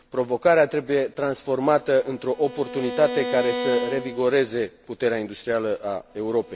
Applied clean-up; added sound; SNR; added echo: none; Bowed string instrument; 11 dB; none.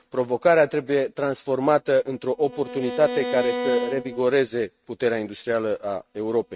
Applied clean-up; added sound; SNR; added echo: neural mask model RNNoise.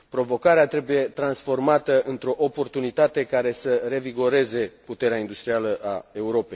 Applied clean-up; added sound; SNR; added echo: none; none; none; none.